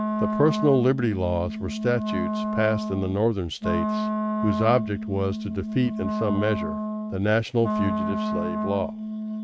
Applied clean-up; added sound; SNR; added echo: neural mask model RNNoise.